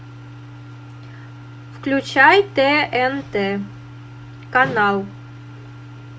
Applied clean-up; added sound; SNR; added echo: none; none; none; none.